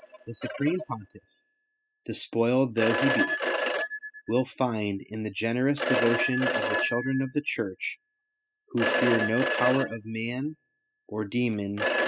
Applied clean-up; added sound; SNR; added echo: classical method spectral subtraction.